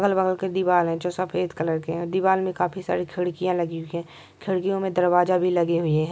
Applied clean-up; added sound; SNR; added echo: none; none; none; none.